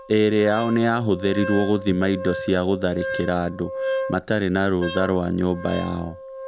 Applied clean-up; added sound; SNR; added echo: none; Wind instrument, woodwind instrument; 10 dB; none.